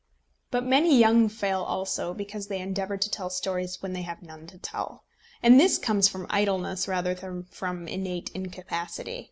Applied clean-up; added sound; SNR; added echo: none; none; none; none.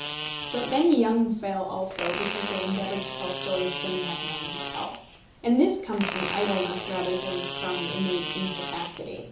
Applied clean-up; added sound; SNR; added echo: none; Fart; 4 dB; reverberation time 0.6 s.